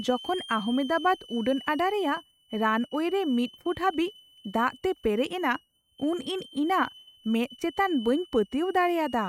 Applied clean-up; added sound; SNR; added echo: neural mask model RNNoise.